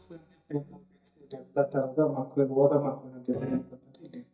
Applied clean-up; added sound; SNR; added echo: neural mask model DeepFilterNet 3.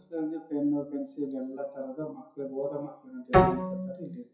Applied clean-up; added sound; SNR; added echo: classical method WPE with log-MMSE.